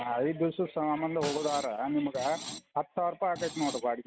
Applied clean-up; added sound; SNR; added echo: none; Screech + Snare drum; 11 dB; none.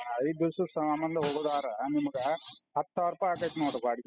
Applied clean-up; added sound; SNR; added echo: classical method spectral subtraction.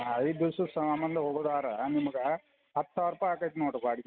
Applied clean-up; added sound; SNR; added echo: none; none; none; none.